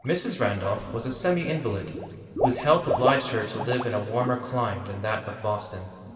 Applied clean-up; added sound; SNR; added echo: none; Water / Liquid; 7 dB; reverberation time 2.4 s.